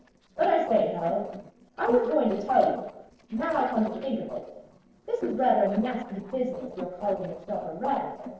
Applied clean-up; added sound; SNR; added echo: neural separator model SepFormer DNS4.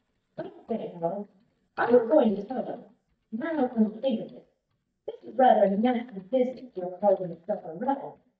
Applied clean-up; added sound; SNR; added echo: neural mask model DeepFilterNet 3.